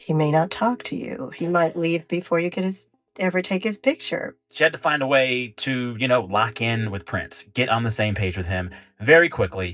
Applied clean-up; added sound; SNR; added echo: neural mask model DeepFilterNet 3.